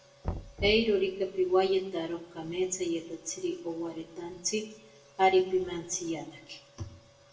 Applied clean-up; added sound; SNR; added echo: none; Knock; 12 dB; reverberation time 0.6 s.